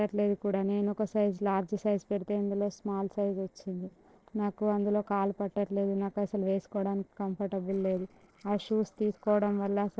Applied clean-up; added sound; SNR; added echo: neural separator model SepFormer DNS4.